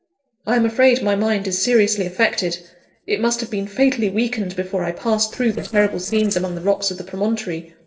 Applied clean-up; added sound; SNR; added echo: neural separator model SepFormer DNS4.